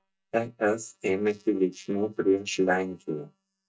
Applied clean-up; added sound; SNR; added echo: neural mask model DeepFilterNet 3.